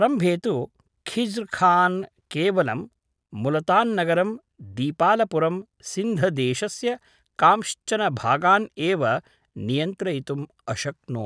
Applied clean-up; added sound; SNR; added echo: none; none; none; none.